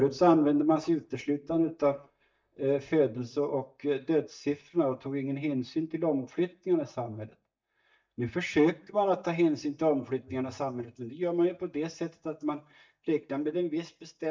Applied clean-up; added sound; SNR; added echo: neural mask model DeepFilterNet 3.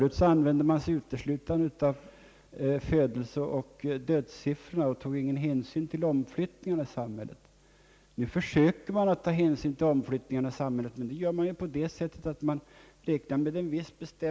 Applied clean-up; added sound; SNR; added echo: none; none; none; none.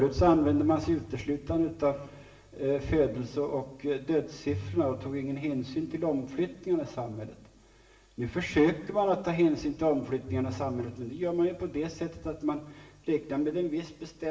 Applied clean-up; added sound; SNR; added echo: none; Bowed string instrument; 14 dB; reverberation time 0.8 s.